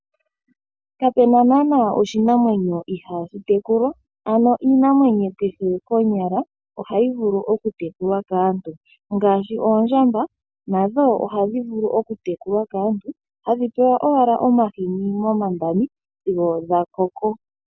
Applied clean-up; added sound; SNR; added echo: none; none; none; none.